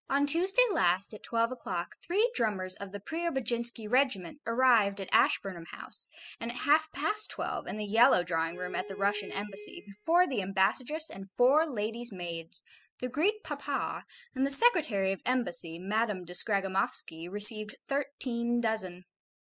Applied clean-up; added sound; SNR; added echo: classical method spectral subtraction.